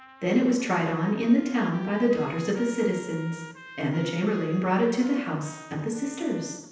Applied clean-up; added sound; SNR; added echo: none; Trumpet; 19 dB; reverberation time 0.9 s.